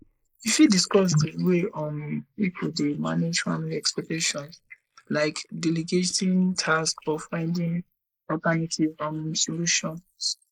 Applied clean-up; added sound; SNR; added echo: neural mask model Resemble Enhance denoiser.